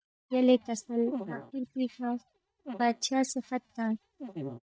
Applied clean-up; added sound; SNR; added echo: neural mask model DeepFilterNet 3.